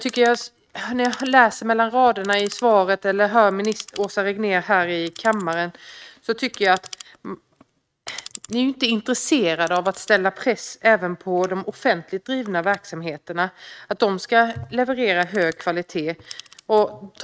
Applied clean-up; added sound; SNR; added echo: neural mask model RNNoise.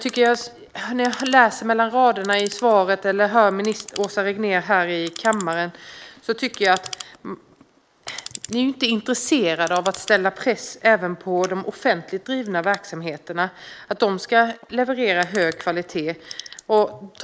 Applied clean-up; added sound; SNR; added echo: neural mask model Resemble Enhance denoiser.